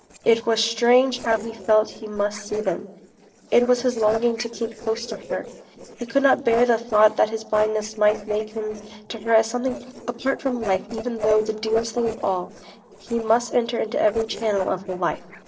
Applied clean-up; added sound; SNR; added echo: neural separator model SepFormer DNS4.